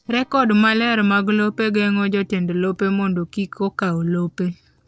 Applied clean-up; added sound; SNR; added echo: neural separator model SepFormer DNS4.